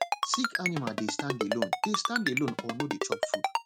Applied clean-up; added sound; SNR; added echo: none; Ringtone; -3 dB; none.